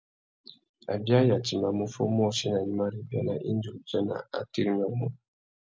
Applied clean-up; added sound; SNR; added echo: none; none; none; none.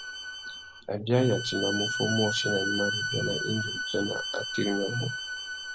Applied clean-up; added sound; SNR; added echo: none; Bowed string instrument; 3 dB; none.